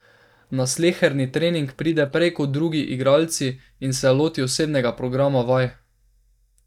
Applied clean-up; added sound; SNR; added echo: neural mask model DeepFilterNet 3.